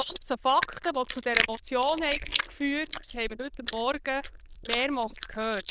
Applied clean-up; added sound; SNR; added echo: neural diffusion model UNIVERSE++.